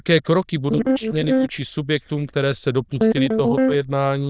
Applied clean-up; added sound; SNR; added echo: neural diffusion model UNIVERSE++.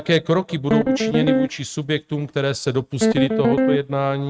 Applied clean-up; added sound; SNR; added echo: neural mask model RNNoise.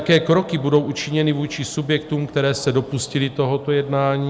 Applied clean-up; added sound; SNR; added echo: none; none; none; none.